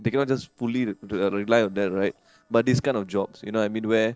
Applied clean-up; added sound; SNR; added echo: neural separator model SepFormer DNS4.